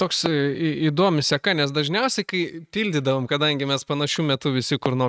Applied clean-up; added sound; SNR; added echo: neural mask model RNNoise.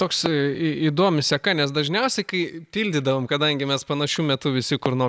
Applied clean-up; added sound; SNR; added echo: none; Fireworks; 18 dB; none.